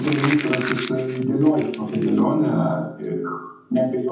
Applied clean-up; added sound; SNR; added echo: none; Crumpling, crinkling; 12 dB; reverberation time 0.8 s.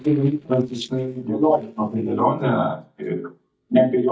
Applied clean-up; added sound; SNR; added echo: neural mask model DeepFilterNet 3.